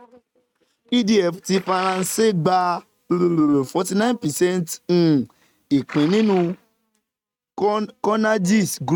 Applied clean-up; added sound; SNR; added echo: neural mask model RNNoise.